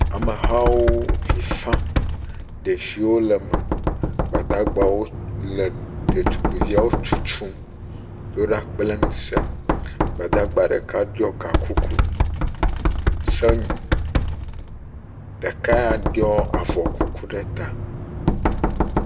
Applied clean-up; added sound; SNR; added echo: none; Knock; -2 dB; reverberation time 0.9 s.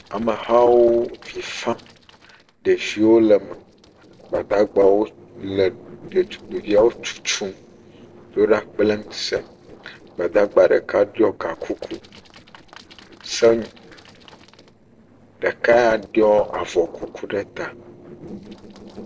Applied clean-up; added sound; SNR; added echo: neural separator model SepFormer DNS4.